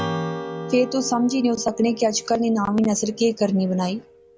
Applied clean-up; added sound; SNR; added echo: none; Strum; 11 dB; none.